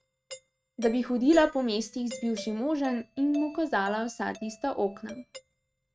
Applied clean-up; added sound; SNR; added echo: neural mask model RNNoise.